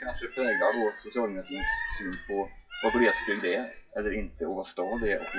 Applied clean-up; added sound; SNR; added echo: classical method WPE with log-MMSE.